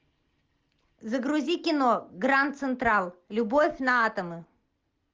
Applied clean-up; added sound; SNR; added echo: none; none; none; none.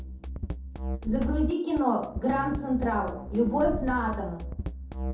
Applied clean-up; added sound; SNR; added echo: none; Drum kit; 5 dB; reverberation time 0.5 s.